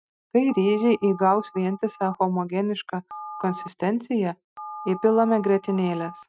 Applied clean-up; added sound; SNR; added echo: neural mask model RNNoise.